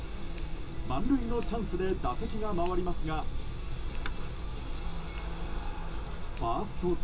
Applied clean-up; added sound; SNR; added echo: none; Tick; -3 dB; reverberation time 0.2 s.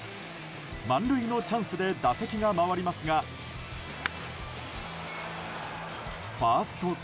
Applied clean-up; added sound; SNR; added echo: none; none; none; none.